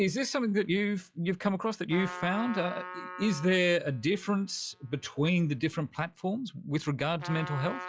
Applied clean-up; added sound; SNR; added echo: classical method log-MMSE.